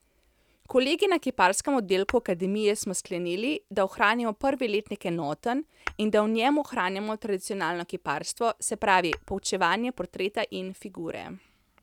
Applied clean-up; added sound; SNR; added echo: none; Tap / Hammer; 18 dB; none.